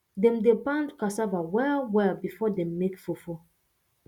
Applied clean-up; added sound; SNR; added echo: none; none; none; none.